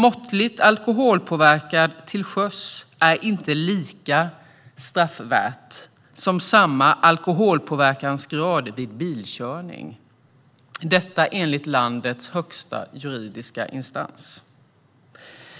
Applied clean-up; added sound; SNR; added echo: none; none; none; none.